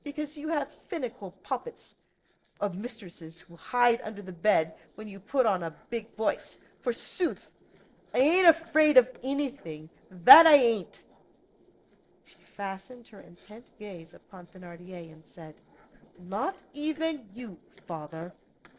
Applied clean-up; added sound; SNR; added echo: neural separator model SepFormer DNS4.